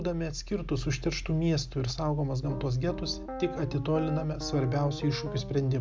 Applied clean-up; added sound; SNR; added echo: none; Piano; 10 dB; none.